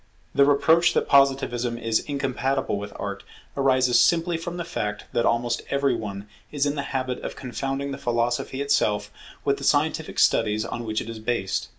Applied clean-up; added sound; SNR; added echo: none; none; none; none.